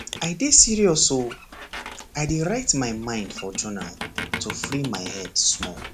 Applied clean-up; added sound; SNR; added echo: none; Squeak; 12 dB; none.